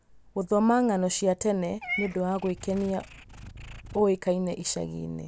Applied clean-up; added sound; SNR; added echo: none; Meow / Purr; 15 dB; none.